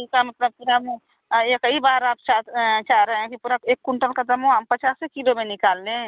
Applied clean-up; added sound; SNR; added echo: none; none; none; none.